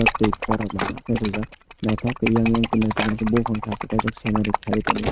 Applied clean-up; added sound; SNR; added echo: neural mask model RNNoise.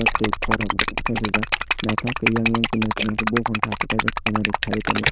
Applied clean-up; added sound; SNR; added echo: neural diffusion model UNIVERSE++.